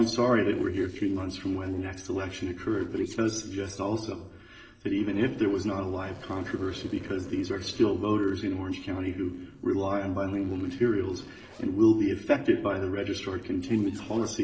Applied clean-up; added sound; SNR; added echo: neural separator model SepFormer DNS4.